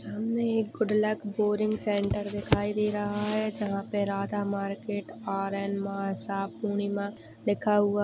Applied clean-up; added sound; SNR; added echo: none; none; none; none.